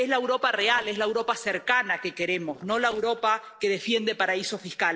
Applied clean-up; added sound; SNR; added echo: neural separator model SepFormer DNS4.